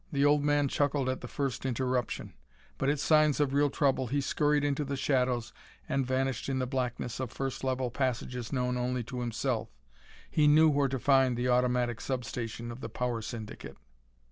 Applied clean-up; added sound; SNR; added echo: none; none; none; none.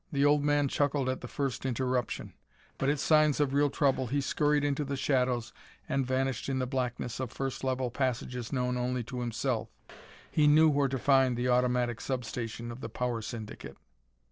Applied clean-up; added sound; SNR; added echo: neural separator model SepFormer DNS4.